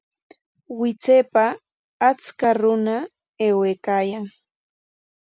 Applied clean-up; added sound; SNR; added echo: none; none; none; none.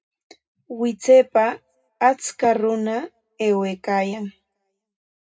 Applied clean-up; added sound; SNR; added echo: none; none; none; reverberation time 0.2 s.